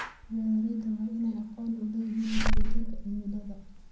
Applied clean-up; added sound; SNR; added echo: none; Slam / Alarm; -4 dB; reverberation time 0.6 s.